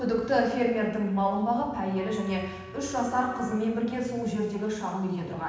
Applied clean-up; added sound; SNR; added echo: none; Wind instrument, woodwind instrument; 18 dB; reverberation time 1.1 s.